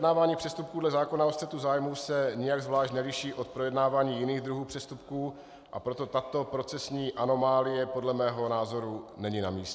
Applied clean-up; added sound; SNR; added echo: none; none; none; none.